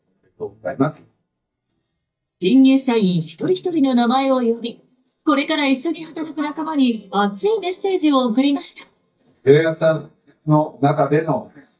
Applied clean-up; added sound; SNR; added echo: neural mask model DeepFilterNet 3.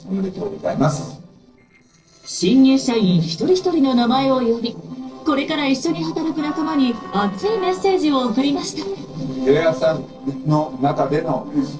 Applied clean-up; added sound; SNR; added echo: neural separator model SepFormer DNS4.